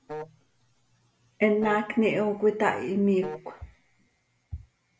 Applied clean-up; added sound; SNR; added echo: none; Wind instrument, woodwind instrument; 14 dB; none.